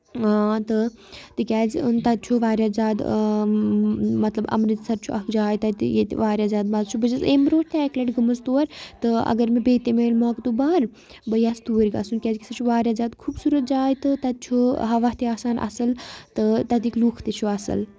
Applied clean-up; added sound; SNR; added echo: none; none; none; none.